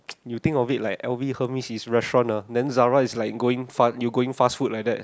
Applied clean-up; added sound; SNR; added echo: none; none; none; none.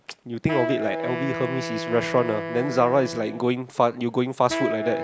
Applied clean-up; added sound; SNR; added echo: none; Wind instrument, woodwind instrument; 6 dB; none.